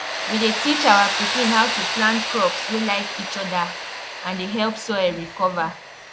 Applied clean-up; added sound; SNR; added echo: none; Tools; 4 dB; none.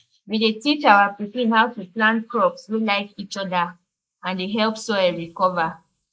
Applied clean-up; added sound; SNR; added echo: neural mask model Resemble Enhance denoiser.